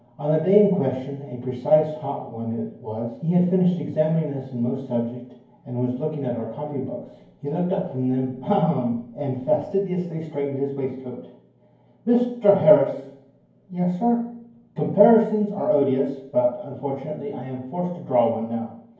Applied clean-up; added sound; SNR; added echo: none; none; none; reverberation time 0.9 s.